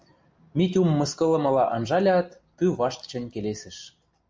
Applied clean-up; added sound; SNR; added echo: none; none; none; none.